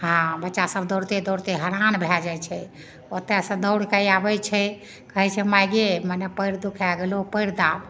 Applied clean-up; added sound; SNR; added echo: none; none; none; none.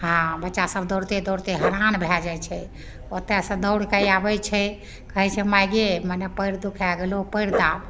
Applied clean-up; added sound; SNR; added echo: none; Dog; 11 dB; none.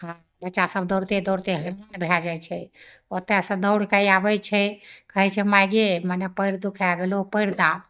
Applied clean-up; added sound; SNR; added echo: neural mask model DeepFilterNet 3.